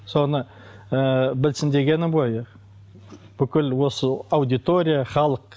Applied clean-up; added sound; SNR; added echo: none; none; none; none.